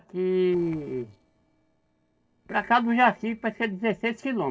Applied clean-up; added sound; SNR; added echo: neural separator model SepFormer DNS4.